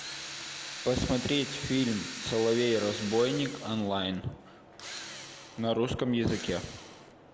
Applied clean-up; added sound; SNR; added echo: none; Drill; 11 dB; none.